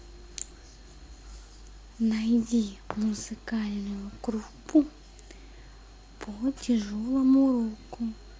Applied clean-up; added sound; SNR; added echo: none; none; none; none.